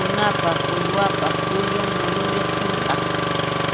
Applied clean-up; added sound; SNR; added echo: none; Engine starting; -5 dB; none.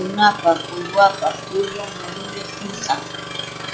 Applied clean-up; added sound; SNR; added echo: classical method log-MMSE.